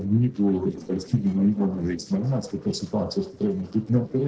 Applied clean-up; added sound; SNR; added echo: neural separator model SepFormer DNS4.